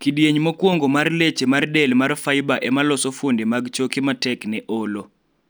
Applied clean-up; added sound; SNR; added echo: none; none; none; none.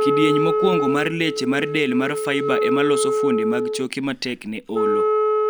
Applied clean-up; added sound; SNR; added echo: none; Wind instrument, woodwind instrument; -2 dB; none.